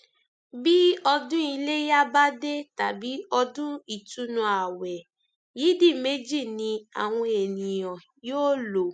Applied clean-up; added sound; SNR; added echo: none; none; none; none.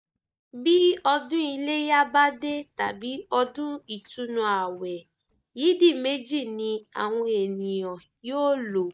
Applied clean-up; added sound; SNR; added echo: neural mask model DeepFilterNet 3.